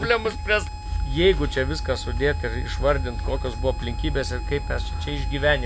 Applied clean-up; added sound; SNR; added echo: none; Harmonica; 18 dB; none.